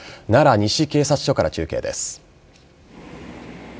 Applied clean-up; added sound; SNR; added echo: none; none; none; none.